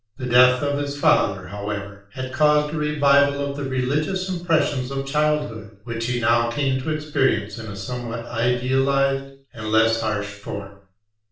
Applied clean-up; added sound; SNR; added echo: none; none; none; reverberation time 0.5 s.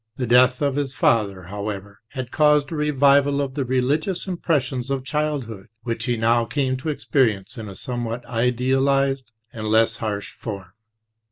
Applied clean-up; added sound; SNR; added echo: none; none; none; none.